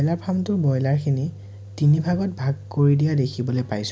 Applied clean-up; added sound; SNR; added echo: none; none; none; none.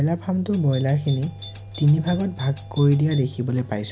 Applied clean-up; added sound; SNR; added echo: none; Doorbell; 16 dB; none.